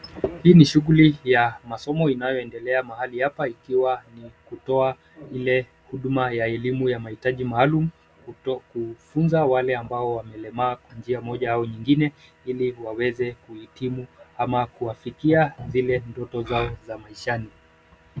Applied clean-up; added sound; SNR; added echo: none; none; none; none.